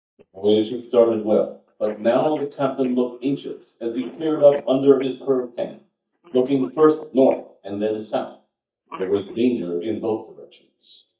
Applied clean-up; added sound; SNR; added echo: neural mask model DeepFilterNet 3.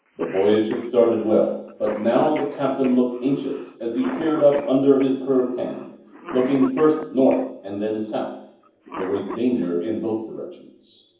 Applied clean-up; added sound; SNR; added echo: none; Cough; 16 dB; reverberation time 0.7 s.